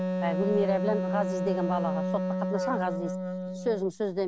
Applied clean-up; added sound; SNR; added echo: none; Wind instrument, woodwind instrument; 0 dB; none.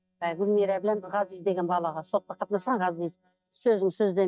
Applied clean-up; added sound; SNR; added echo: neural mask model DeepFilterNet 3.